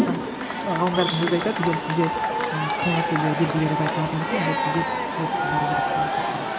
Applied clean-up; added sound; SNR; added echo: none; Crowd / Cheering; -1 dB; none.